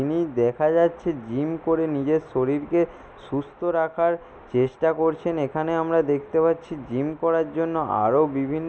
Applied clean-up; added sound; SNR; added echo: none; none; none; none.